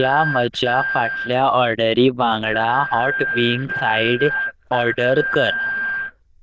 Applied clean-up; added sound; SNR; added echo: neural diffusion model UNIVERSE++.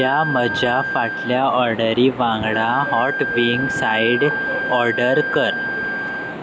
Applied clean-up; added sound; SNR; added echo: none; Wind instrument, woodwind instrument; 5 dB; none.